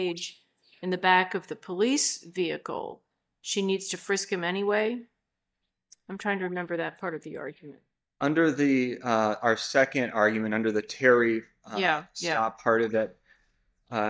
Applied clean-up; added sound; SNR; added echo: neural mask model DeepFilterNet 3.